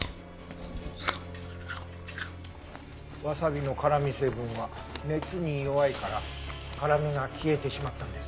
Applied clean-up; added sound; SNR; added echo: none; Chewing, mastication; 11 dB; none.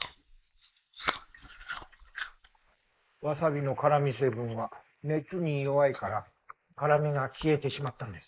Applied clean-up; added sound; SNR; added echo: neural mask model Resemble Enhance denoiser.